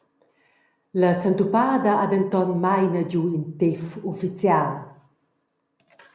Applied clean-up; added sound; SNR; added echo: none; none; none; none.